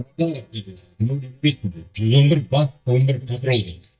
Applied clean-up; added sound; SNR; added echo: neural mask model DeepFilterNet 3.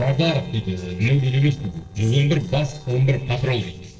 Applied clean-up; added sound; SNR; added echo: neural separator model SepFormer DNS4.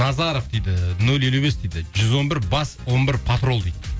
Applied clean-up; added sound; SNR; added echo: none; none; none; none.